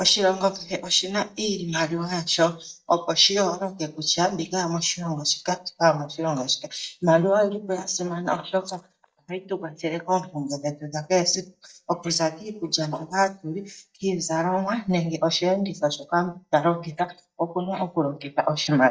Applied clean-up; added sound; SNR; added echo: neural mask model DeepFilterNet 3.